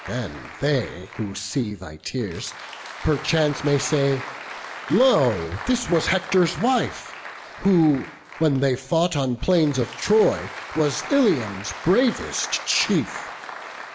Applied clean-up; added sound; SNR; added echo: none; Applause; 13 dB; none.